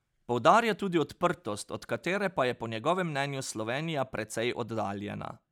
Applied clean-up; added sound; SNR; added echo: none; none; none; none.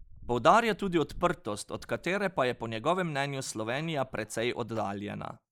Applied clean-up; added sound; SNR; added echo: neural mask model Resemble Enhance denoiser.